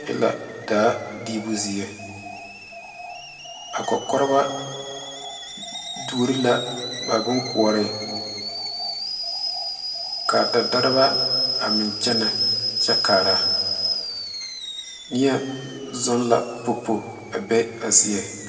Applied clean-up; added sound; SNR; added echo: none; Boiling / Alarm; 4 dB; reverberation time 1.9 s.